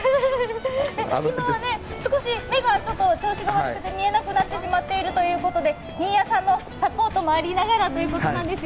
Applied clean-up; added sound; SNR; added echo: none; Waves, surf; 16 dB; none.